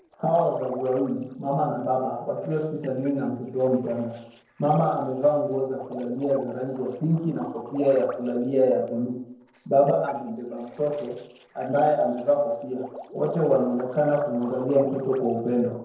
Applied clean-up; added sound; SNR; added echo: neural separator model SepFormer DNS4.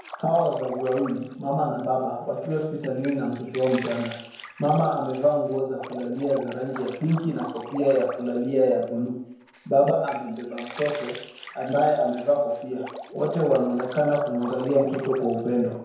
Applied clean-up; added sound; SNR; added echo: none; Drip; 17 dB; reverberation time 0.9 s.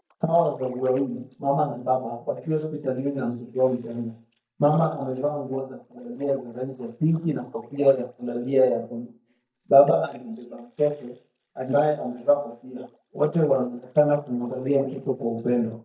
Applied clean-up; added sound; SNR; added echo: neural mask model DeepFilterNet 3.